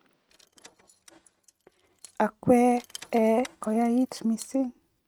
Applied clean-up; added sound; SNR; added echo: neural mask model RNNoise.